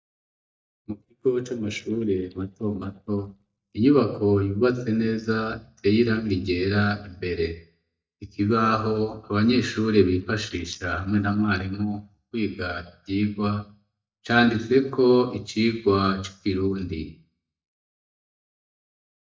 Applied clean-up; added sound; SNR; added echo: neural mask model DeepFilterNet 3.